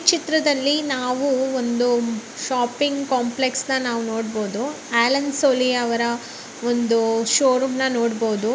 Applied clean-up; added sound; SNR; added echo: none; none; none; none.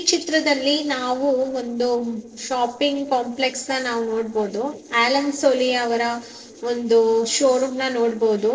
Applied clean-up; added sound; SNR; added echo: neural separator model SepFormer DNS4.